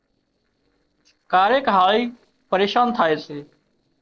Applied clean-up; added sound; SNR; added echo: neural separator model SepFormer DNS4.